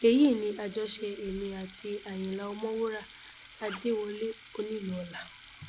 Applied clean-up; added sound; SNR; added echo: none; Sink (filling or washing) / Water tap, faucet + Zipper (clothing); 13 dB; none.